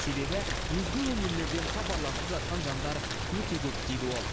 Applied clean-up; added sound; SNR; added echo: none; Rain; -1 dB; none.